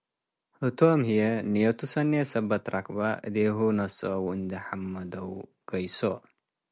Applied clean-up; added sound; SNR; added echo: none; none; none; none.